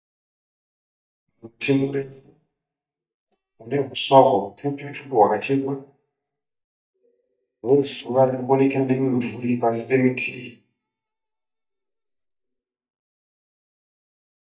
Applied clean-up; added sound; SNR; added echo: neural mask model DeepFilterNet 3.